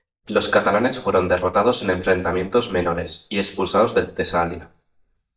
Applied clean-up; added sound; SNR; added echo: neural mask model DeepFilterNet 3.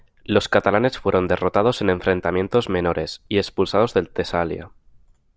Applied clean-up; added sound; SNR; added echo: none; none; none; none.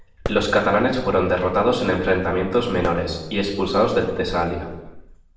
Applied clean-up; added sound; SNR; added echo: none; Fireworks; 17 dB; reverberation time 0.8 s.